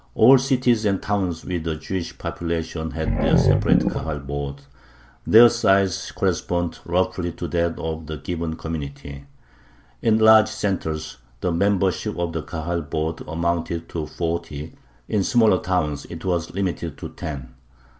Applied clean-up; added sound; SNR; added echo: none; Growling; 0 dB; none.